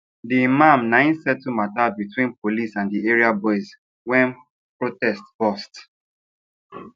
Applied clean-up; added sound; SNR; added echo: none; none; none; none.